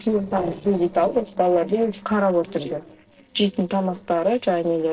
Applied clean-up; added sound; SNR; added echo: neural separator model SepFormer DNS4.